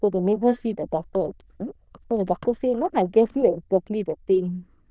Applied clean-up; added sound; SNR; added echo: neural diffusion model UNIVERSE++.